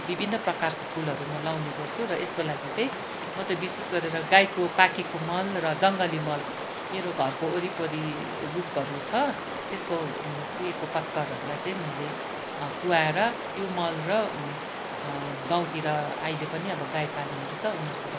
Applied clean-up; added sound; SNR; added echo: none; Stream; 5 dB; none.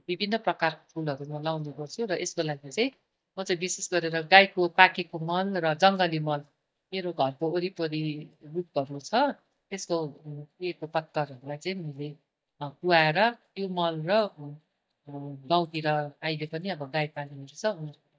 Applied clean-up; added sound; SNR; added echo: neural mask model DeepFilterNet 3.